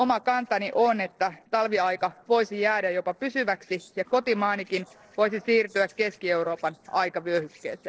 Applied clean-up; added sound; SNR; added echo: neural separator model SepFormer DNS4.